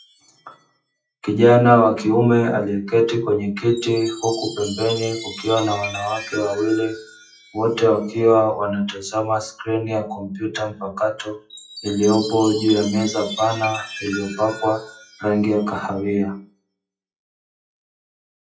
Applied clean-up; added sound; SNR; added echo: classical method WPE with log-MMSE.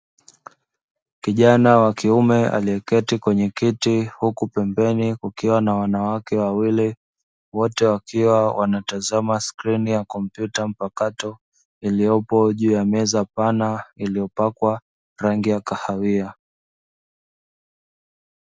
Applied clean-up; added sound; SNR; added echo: none; none; none; none.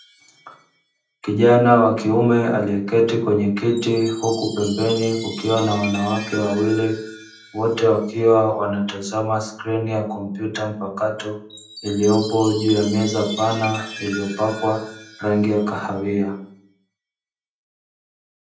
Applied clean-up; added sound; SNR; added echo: none; Chime; 17 dB; reverberation time 0.6 s.